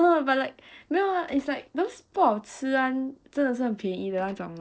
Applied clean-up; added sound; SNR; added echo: neural separator model SepFormer DNS4.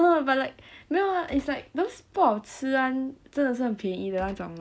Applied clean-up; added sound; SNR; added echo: none; Gunshot, gunfire; 17 dB; none.